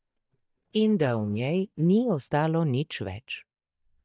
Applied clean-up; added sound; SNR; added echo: neural mask model DeepFilterNet 3.